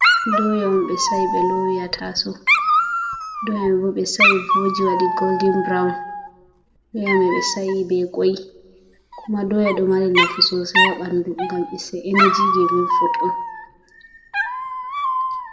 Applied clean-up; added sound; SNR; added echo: none; Dog; 0 dB; reverberation time 0.6 s.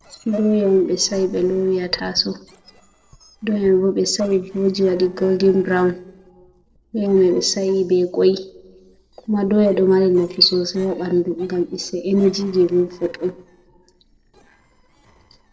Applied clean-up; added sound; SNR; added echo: neural separator model SepFormer DNS4.